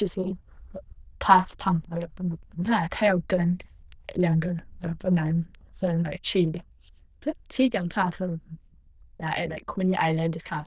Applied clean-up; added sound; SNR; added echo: neural diffusion model UNIVERSE++.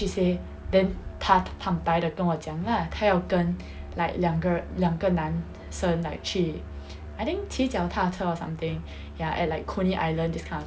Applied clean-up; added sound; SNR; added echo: none; Musical instrument; 13 dB; none.